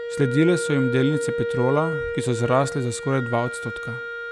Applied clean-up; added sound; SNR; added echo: none; Wind instrument, woodwind instrument; 5 dB; none.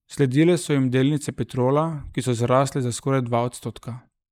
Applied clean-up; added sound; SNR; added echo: neural mask model Resemble Enhance denoiser.